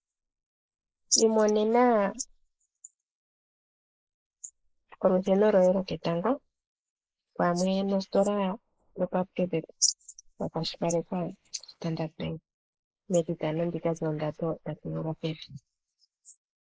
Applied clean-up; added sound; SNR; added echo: neural mask model Resemble Enhance denoiser.